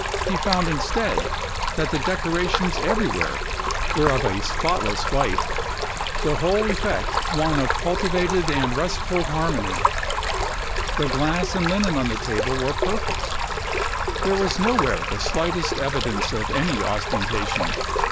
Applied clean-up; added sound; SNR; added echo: none; Stream; -1 dB; none.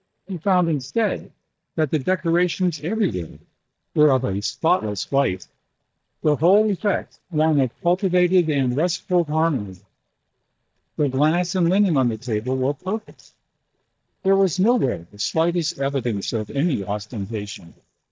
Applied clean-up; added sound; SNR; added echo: neural mask model DeepFilterNet 3.